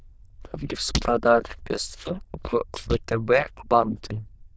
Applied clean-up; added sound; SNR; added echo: neural diffusion model UNIVERSE++.